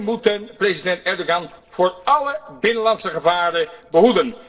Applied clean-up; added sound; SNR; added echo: neural separator model SepFormer DNS4.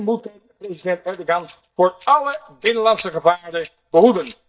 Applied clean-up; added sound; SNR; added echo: neural mask model DeepFilterNet 3.